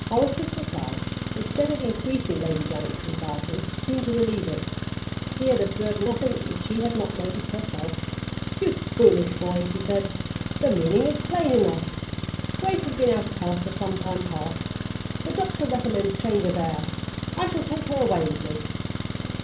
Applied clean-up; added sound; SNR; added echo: none; Engine; 2 dB; reverberation time 0.6 s.